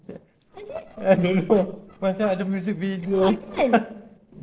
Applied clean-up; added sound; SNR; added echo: neural separator model SepFormer DNS4.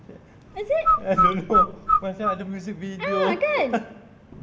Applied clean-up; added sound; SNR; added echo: none; Bird; -4 dB; none.